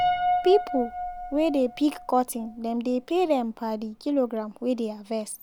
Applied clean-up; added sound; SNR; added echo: none; Piano; 6 dB; none.